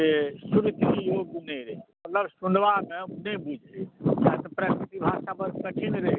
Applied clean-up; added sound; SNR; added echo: none; none; none; none.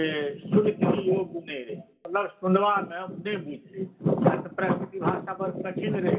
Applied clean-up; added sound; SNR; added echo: none; none; none; reverberation time 0.8 s.